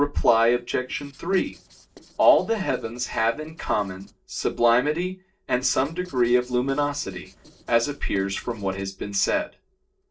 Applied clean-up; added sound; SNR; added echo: neural separator model SepFormer DNS4.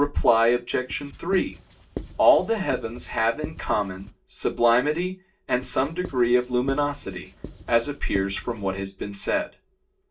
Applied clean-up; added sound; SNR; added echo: none; Writing; 15 dB; reverberation time 0.2 s.